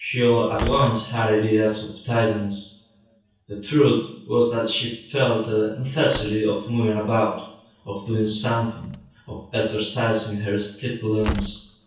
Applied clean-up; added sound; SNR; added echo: none; Slam; 15 dB; reverberation time 0.6 s.